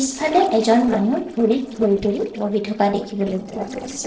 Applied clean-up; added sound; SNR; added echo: neural separator model SepFormer DNS4.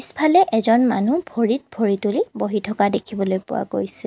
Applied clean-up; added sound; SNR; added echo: none; none; none; none.